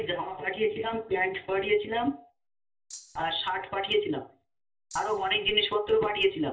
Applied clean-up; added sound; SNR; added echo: none; Rattle (instrument); 17 dB; reverberation time 0.2 s.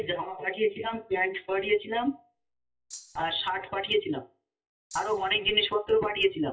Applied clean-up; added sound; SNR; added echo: classical method WPE with log-MMSE.